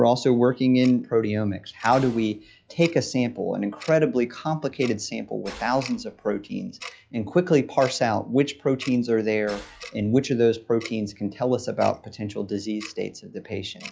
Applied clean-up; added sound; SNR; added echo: classical method log-MMSE.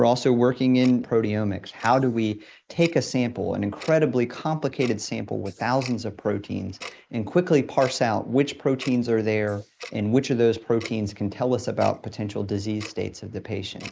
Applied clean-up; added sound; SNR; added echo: neural mask model Resemble Enhance denoiser.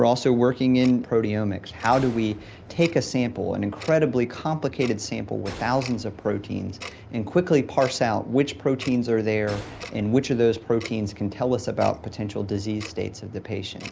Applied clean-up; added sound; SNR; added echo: none; Tick-tock + Gunshot, gunfire; 20 dB; none.